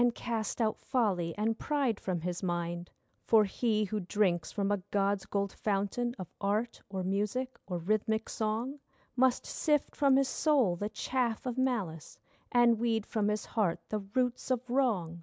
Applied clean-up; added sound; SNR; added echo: none; none; none; none.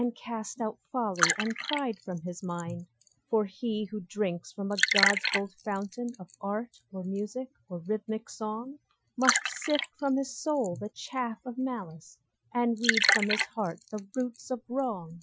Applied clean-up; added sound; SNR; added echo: classical method Wiener filter.